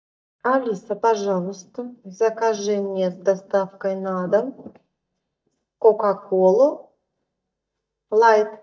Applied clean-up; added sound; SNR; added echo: neural mask model DeepFilterNet 3.